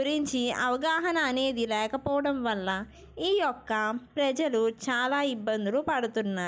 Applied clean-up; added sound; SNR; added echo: none; none; none; none.